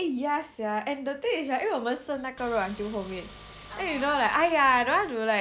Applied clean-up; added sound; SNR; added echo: none; Car; 19 dB; none.